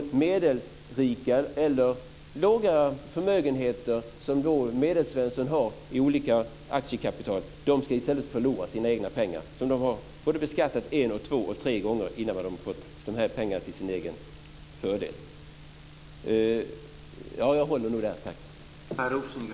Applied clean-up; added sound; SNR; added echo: none; none; none; none.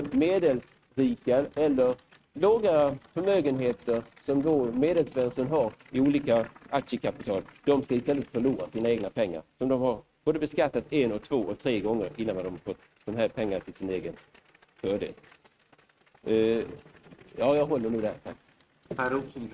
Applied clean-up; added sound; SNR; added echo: neural mask model RNNoise.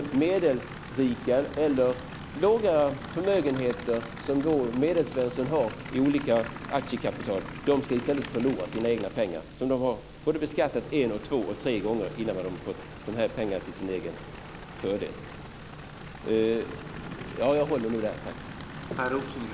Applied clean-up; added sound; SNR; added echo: none; Idling / Aircraft; 13 dB; none.